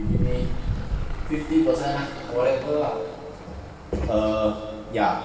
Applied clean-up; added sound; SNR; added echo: none; Engine; 19 dB; reverberation time 2.1 s.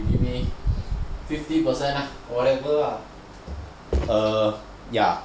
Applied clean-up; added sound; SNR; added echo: none; none; none; none.